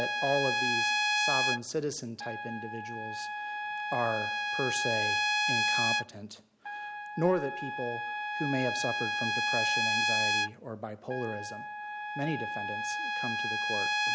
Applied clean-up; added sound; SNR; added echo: none; Trumpet; -4 dB; none.